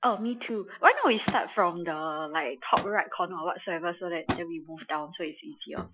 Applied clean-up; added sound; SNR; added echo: classical method Wiener filter.